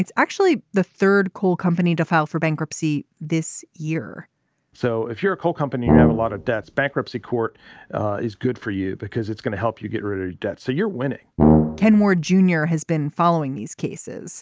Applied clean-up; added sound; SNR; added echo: none; Brass instrument; -2 dB; none.